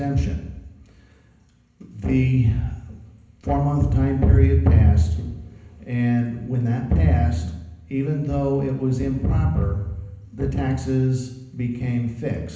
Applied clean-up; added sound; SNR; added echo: none; none; none; reverberation time 0.8 s.